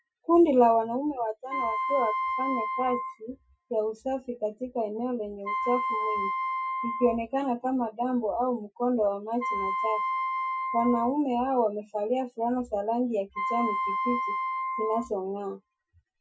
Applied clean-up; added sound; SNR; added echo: classical method Wiener filter.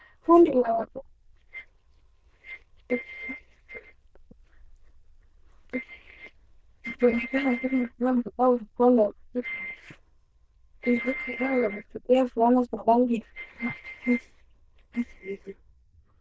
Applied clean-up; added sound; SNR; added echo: neural diffusion model UNIVERSE++.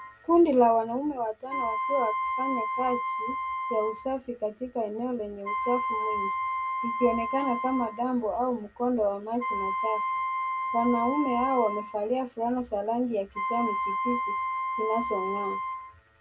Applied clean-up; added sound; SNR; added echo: none; Wind instrument, woodwind instrument; 3 dB; none.